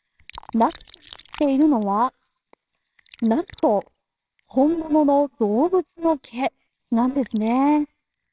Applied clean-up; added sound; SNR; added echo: neural separator model SepFormer WHAMR!.